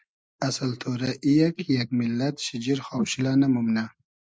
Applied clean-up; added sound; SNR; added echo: neural mask model Resemble Enhance denoiser.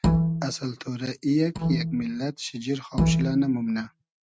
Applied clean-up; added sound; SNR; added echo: neural mask model RNNoise.